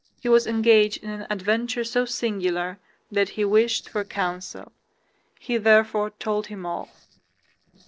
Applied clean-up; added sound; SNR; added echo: neural separator model SepFormer DNS4.